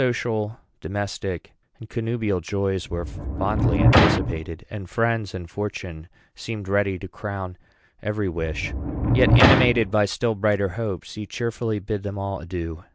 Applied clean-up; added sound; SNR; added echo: none; Sliding door; -4 dB; none.